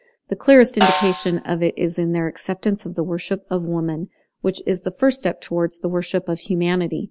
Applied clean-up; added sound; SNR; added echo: none; Snare drum; 6 dB; none.